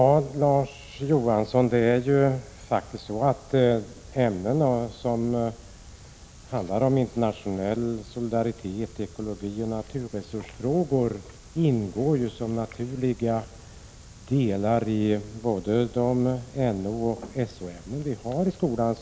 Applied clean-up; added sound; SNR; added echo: none; none; none; none.